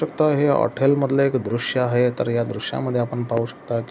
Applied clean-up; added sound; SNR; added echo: none; none; none; none.